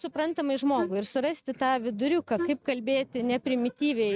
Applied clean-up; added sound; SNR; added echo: neural mask model RNNoise.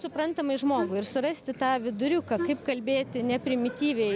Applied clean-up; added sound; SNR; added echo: none; Wind instrument, woodwind instrument; 8 dB; none.